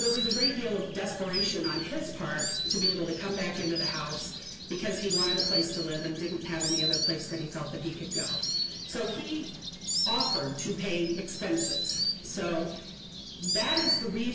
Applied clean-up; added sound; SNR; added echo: none; Insect; 0 dB; reverberation time 0.2 s.